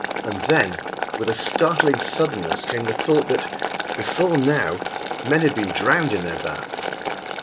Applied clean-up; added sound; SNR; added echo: none; Boiling; 4 dB; none.